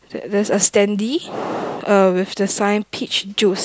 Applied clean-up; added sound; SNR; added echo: none; none; none; none.